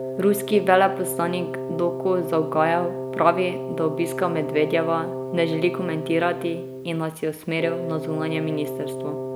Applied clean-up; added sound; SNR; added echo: none; Wind instrument, woodwind instrument; 6 dB; none.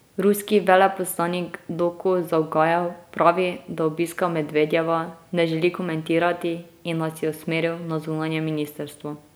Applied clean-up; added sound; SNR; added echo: none; none; none; none.